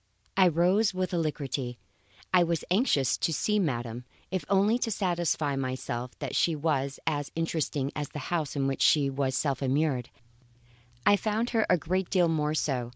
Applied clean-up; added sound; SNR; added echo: none; none; none; none.